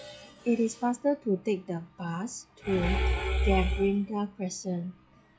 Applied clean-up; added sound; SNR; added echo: classical method log-MMSE.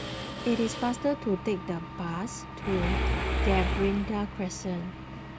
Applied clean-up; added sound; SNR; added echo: none; Mechanisms; 2 dB; none.